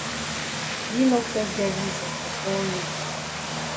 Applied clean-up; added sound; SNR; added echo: none; Vehicle; 1 dB; reverberation time 0.8 s.